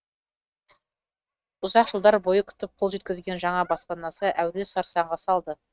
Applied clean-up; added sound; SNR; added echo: neural mask model RNNoise.